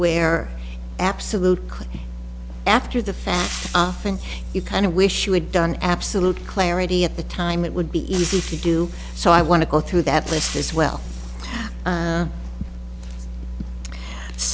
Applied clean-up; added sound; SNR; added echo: none; Frying (food); 14 dB; none.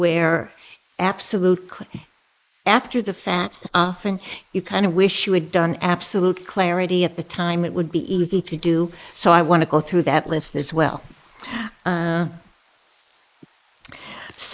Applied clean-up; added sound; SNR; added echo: neural mask model Resemble Enhance denoiser.